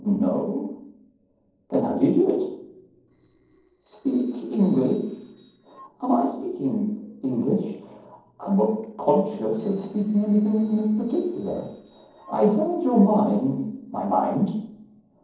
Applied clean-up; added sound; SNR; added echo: neural separator model SepFormer DNS4.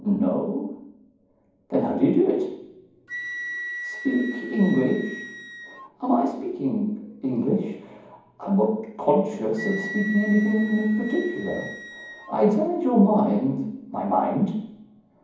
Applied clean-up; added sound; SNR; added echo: none; Wind instrument, woodwind instrument; 15 dB; reverberation time 1.2 s.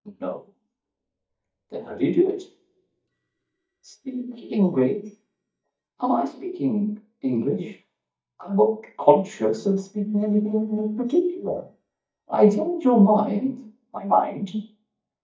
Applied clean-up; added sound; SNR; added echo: neural mask model DeepFilterNet 3.